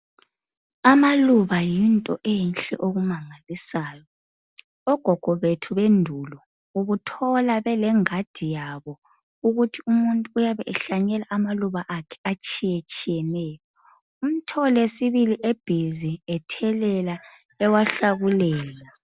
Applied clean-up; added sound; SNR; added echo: none; none; none; none.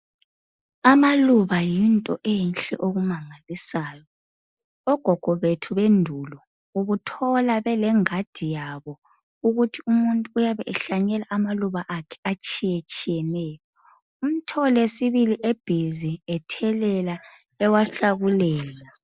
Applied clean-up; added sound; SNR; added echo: neural mask model Resemble Enhance denoiser.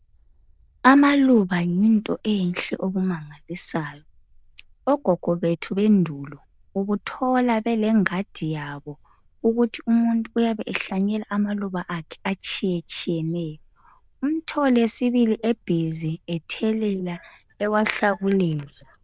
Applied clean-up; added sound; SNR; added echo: neural diffusion model UNIVERSE++.